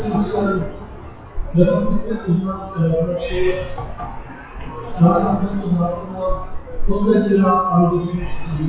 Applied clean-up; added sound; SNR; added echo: classical method WPE with log-MMSE.